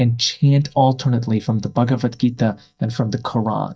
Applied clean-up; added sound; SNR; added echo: neural mask model DeepFilterNet 3.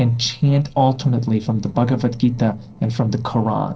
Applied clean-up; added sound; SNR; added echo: neural separator model SepFormer DNS4.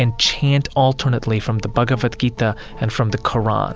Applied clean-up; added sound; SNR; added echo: none; none; none; none.